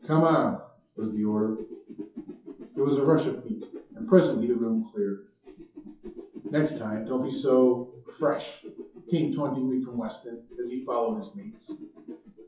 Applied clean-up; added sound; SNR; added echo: classical method WPE with log-MMSE.